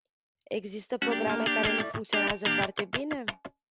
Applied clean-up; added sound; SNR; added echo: none; Electric guitar; -4 dB; none.